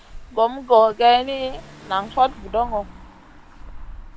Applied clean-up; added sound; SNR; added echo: none; Engine / Car; 17 dB; none.